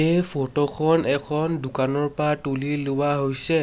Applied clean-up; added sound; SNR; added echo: none; none; none; none.